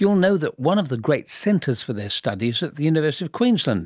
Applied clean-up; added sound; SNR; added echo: none; none; none; none.